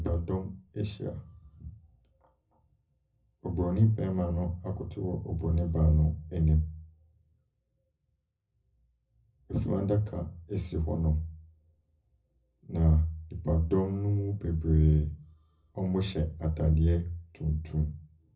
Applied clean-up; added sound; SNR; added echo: none; none; none; reverberation time 0.4 s.